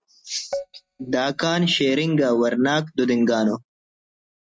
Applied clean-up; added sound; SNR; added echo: neural mask model RNNoise.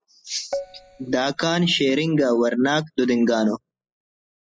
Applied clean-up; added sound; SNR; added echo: classical method spectral subtraction.